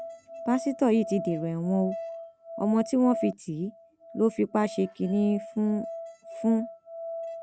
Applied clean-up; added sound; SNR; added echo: none; Musical instrument; 11 dB; none.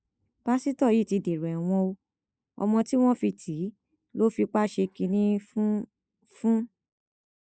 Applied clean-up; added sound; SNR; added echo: neural mask model Resemble Enhance denoiser.